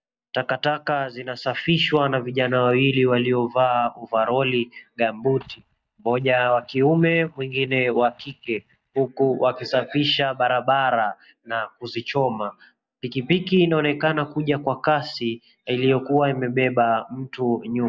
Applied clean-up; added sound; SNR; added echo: neural mask model DeepFilterNet 3.